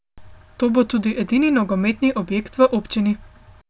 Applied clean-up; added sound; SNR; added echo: none; none; none; none.